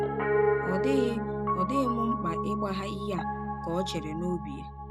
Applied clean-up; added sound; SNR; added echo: none; Piano; -3 dB; none.